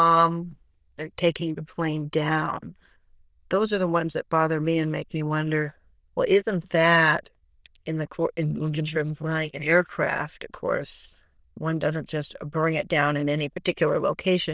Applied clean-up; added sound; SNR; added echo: neural diffusion model UNIVERSE++.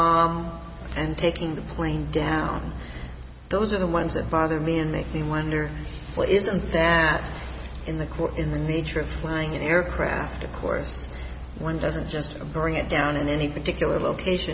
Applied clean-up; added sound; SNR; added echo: none; none; none; none.